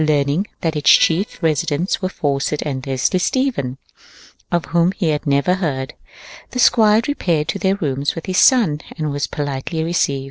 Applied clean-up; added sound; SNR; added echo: neural separator model SepFormer DNS4.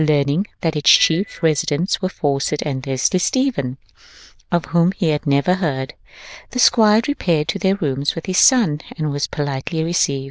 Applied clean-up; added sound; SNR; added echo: neural diffusion model UNIVERSE++.